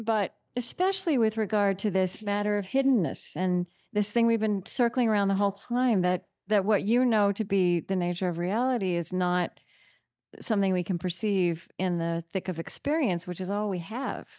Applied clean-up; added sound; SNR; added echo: neural mask model DeepFilterNet 3.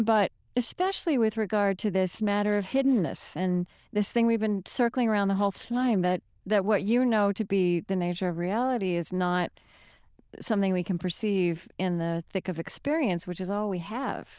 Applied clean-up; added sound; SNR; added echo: neural diffusion model UNIVERSE++.